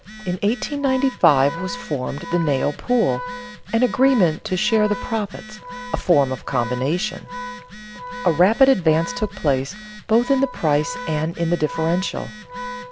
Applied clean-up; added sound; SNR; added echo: none; Organ + Telephone; 12 dB; none.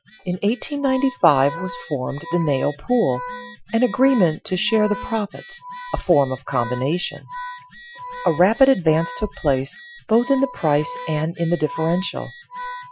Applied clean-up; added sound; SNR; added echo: classical method Wiener filter.